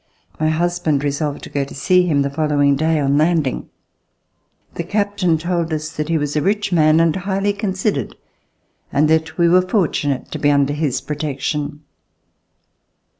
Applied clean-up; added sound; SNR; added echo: none; none; none; none.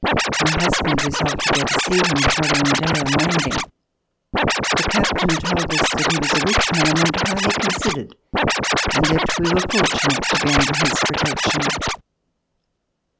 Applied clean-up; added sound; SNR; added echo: none; Scratching (performance technique); -5 dB; none.